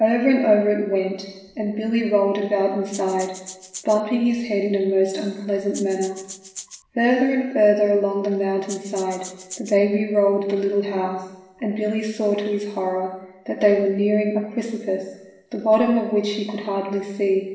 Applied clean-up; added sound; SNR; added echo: none; Rattle (instrument); 16 dB; reverberation time 0.9 s.